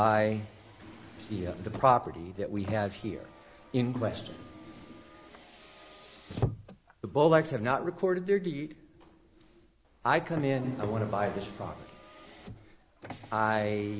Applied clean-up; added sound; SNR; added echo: none; Car; 14 dB; none.